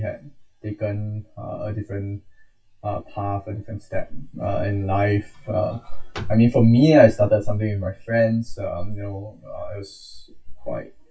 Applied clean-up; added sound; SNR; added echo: classical method WPE with log-MMSE.